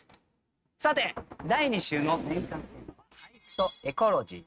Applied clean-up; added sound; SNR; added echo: neural mask model RNNoise.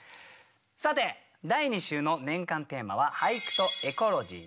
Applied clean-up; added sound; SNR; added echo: none; none; none; none.